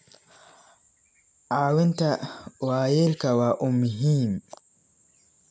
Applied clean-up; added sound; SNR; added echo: none; none; none; none.